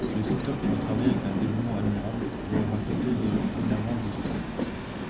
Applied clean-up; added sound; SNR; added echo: none; Train; -2 dB; none.